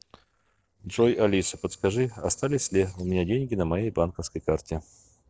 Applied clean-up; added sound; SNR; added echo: neural separator model SepFormer DNS4.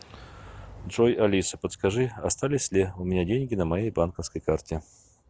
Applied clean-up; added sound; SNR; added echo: none; none; none; none.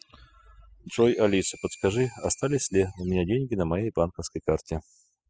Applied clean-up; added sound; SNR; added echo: classical method spectral subtraction.